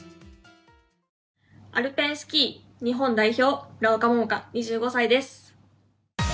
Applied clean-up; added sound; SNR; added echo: none; none; none; none.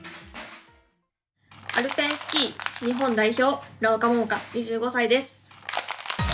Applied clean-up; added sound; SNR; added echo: none; Crushing; 9 dB; none.